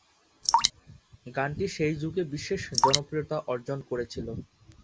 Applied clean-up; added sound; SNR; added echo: none; Drip; -1 dB; none.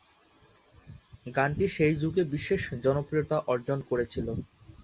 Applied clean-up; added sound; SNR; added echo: none; none; none; none.